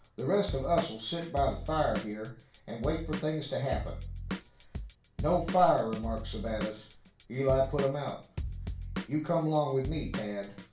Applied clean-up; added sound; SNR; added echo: none; Drum / Drum kit; 8 dB; reverberation time 0.3 s.